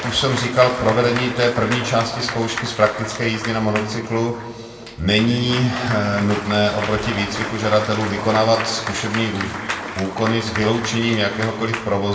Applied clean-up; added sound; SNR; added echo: none; Applause / Cheering; 9 dB; reverberation time 1.8 s.